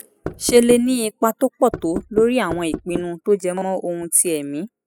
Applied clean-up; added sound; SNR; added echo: classical method spectral subtraction.